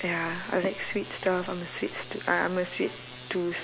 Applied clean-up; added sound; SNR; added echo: none; none; none; none.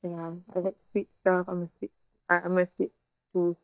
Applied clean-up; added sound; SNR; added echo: neural mask model DeepFilterNet 3.